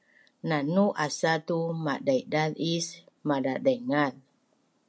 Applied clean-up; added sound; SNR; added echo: none; none; none; none.